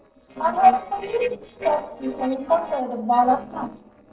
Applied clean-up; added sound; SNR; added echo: neural separator model SepFormer DNS4.